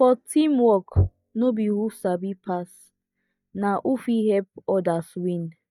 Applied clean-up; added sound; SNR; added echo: neural mask model DeepFilterNet 3.